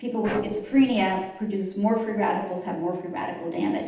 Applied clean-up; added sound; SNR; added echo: neural separator model SepFormer DNS4.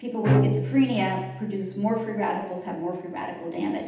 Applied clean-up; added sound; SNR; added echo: none; Bowed string instrument; 2 dB; reverberation time 0.8 s.